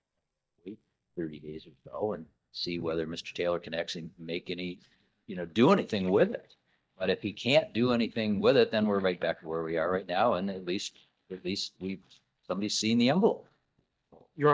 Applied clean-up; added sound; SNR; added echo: neural mask model DeepFilterNet 3.